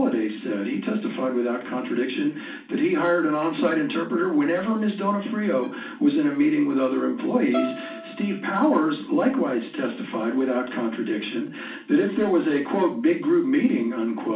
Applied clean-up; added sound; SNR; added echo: none; Bowed string instrument; 14 dB; reverberation time 0.4 s.